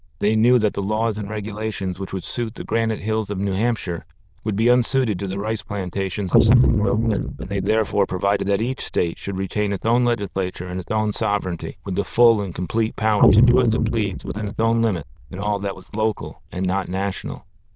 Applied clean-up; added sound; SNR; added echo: neural diffusion model UNIVERSE++.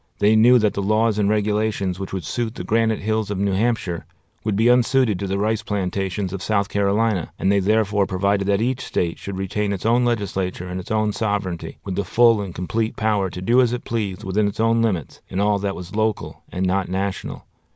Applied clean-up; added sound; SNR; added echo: none; none; none; none.